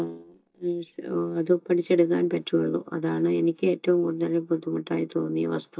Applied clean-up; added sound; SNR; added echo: neural mask model DeepFilterNet 3.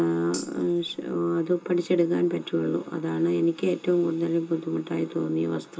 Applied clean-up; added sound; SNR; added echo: none; Tambourine; 19 dB; reverberation time 0.2 s.